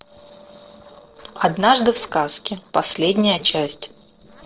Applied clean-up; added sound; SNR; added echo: neural separator model SepFormer DNS4.